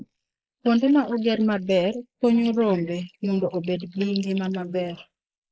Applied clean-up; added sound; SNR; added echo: neural mask model Resemble Enhance denoiser.